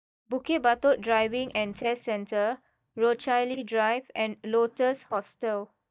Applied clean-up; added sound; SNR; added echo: neural mask model DeepFilterNet 3.